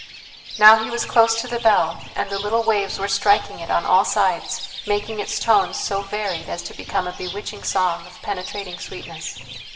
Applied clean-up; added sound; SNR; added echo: none; Bird; 14 dB; reverberation time 0.7 s.